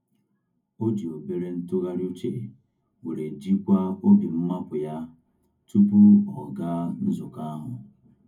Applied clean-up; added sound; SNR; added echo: none; none; none; reverberation time 0.3 s.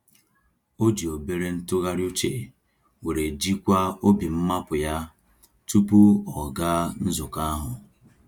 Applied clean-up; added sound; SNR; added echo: none; none; none; none.